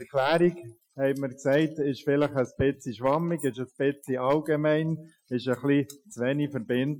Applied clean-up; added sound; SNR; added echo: classical method Wiener filter.